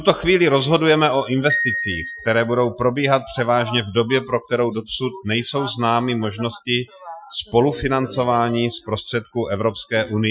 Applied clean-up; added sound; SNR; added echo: classical method Wiener filter.